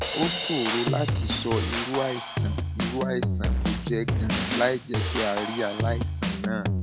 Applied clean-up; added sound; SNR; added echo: none; Drum kit; -3 dB; none.